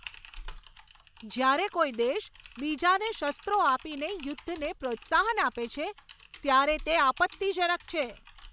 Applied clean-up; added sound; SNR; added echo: none; Typing; 19 dB; none.